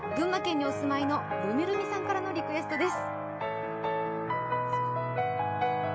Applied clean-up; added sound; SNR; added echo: none; none; none; none.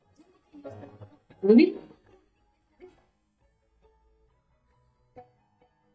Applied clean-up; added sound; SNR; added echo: neural mask model DeepFilterNet 3.